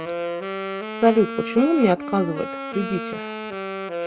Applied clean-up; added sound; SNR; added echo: none; Wind instrument, woodwind instrument; 6 dB; none.